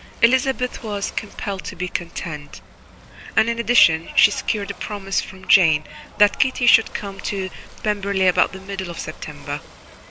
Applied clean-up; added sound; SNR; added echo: none; Ocean / Boat, Water vehicle; 19 dB; none.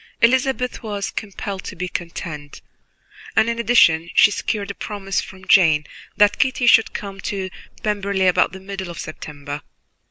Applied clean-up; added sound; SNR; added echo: none; none; none; none.